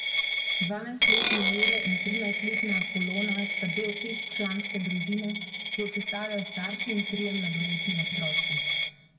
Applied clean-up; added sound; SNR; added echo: none; Coin (dropping); -3 dB; reverberation time 1.6 s.